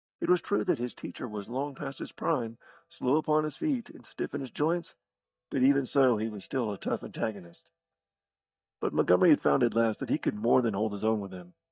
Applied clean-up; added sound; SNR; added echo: neural mask model DeepFilterNet 3.